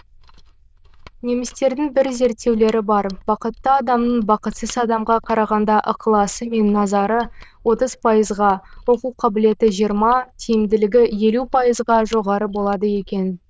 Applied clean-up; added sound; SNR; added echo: neural diffusion model UNIVERSE++.